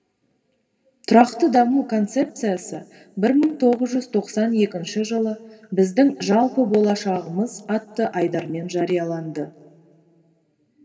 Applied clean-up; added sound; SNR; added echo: none; none; none; reverberation time 2.0 s.